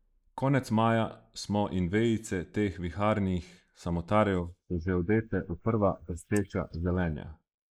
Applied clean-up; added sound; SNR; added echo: neural mask model Resemble Enhance denoiser.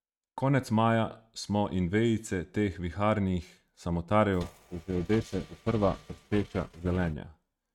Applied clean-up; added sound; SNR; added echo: neural mask model RNNoise.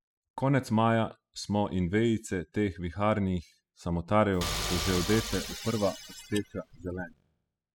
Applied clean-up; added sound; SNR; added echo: classical method spectral subtraction.